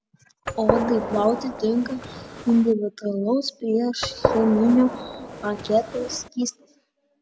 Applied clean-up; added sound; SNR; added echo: none; Gunshot, gunfire; 5 dB; none.